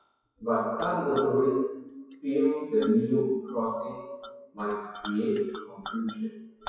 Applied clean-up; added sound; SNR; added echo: classical method WPE with log-MMSE.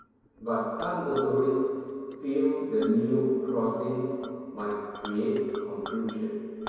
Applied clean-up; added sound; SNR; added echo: none; Chink, clink; 18 dB; reverberation time 2.2 s.